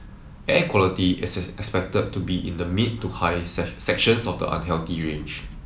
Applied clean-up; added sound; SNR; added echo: none; none; none; none.